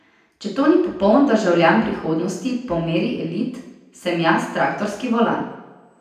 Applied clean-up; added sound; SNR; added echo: none; none; none; reverberation time 0.9 s.